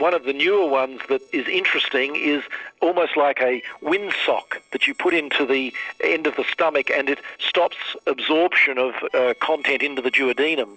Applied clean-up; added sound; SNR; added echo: neural separator model SepFormer DNS4.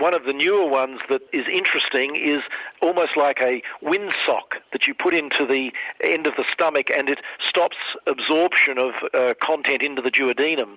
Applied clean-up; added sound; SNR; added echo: none; none; none; none.